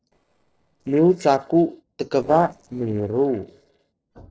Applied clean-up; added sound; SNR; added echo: neural separator model SepFormer DNS4.